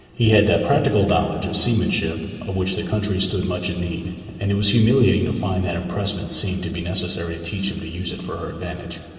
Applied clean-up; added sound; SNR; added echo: none; none; none; reverberation time 2.7 s.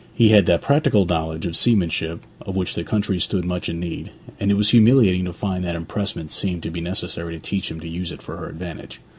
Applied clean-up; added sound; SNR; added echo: none; none; none; none.